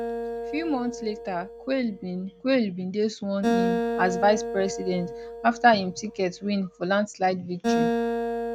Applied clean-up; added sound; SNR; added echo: none; Acoustic guitar; 4 dB; none.